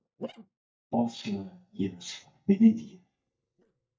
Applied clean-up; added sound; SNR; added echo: neural mask model DeepFilterNet 3.